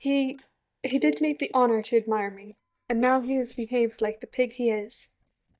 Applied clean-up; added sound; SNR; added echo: neural mask model DeepFilterNet 3.